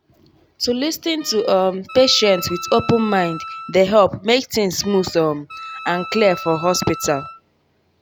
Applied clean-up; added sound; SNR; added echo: none; Wind instrument, woodwind instrument; 14 dB; none.